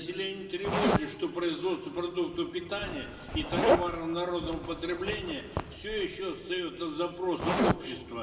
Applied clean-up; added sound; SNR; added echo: none; Zipper (clothing); 1 dB; reverberation time 2.0 s.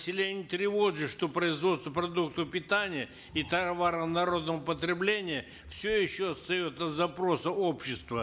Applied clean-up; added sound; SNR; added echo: none; none; none; none.